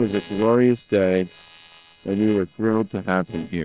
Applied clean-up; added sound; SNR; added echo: neural separator model SepFormer WHAM!.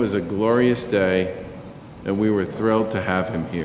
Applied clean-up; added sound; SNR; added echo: none; none; none; none.